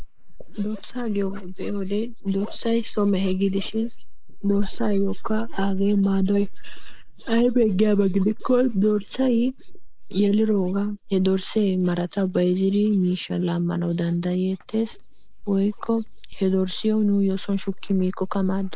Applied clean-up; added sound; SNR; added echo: neural mask model Resemble Enhance denoiser.